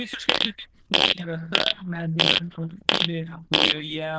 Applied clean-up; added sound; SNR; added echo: neural diffusion model UNIVERSE++.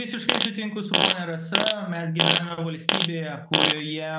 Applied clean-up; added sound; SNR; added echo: none; Fart; -4 dB; none.